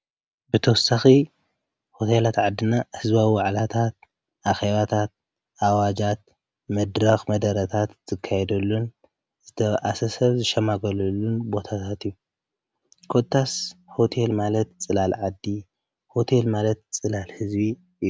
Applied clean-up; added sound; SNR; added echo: none; none; none; none.